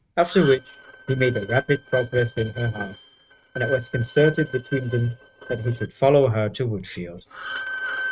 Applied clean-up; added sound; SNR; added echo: neural mask model RNNoise.